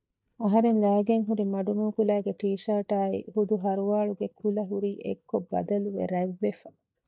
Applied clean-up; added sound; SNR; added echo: neural mask model DeepFilterNet 3.